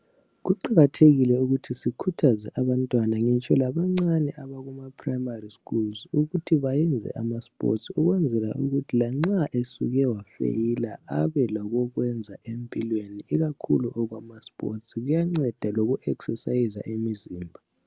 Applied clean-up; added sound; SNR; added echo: none; none; none; none.